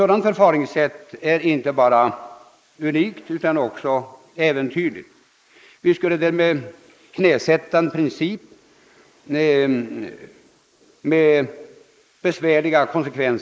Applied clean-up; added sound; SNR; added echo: neural mask model Resemble Enhance denoiser.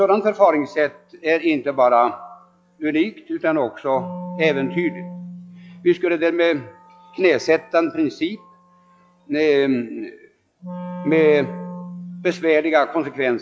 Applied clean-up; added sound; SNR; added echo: classical method log-MMSE.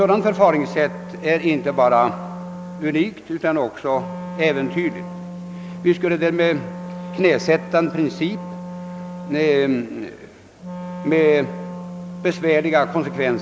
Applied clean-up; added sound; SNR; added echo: none; Wind instrument, woodwind instrument; 12 dB; none.